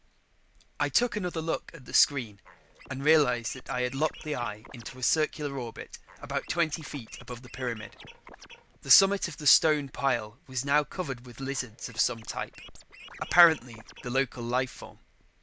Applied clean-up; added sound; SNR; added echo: none; Scratching (performance technique); 18 dB; none.